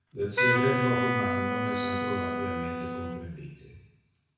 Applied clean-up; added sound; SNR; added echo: none; Wind instrument, woodwind instrument; -3 dB; reverberation time 1.0 s.